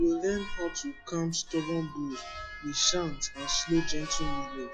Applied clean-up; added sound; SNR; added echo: classical method log-MMSE.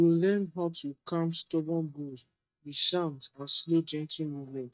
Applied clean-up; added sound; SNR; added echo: neural mask model DeepFilterNet 3.